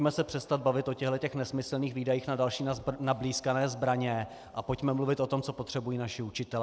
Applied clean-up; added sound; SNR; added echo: none; none; none; none.